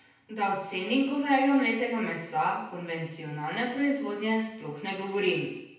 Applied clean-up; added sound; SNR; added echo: none; none; none; reverberation time 0.9 s.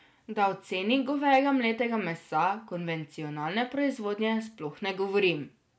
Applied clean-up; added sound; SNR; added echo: none; none; none; none.